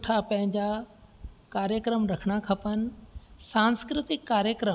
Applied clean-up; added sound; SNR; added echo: none; none; none; none.